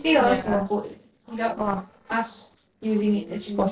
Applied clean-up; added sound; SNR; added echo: neural separator model SepFormer DNS4.